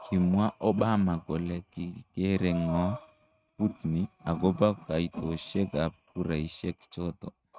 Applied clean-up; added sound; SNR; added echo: neural mask model RNNoise.